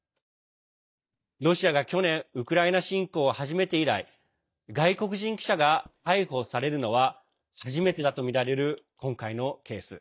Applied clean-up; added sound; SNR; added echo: neural mask model DeepFilterNet 3.